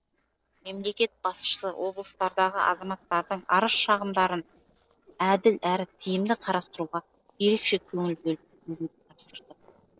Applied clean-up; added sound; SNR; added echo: neural separator model SepFormer DNS4.